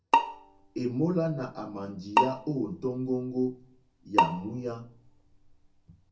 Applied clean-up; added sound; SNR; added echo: none; Bowed string instrument; -1 dB; reverberation time 0.3 s.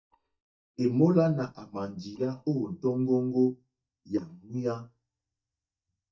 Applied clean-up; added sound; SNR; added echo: neural mask model DeepFilterNet 3.